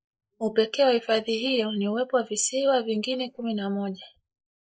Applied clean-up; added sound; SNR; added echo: neural mask model Resemble Enhance denoiser.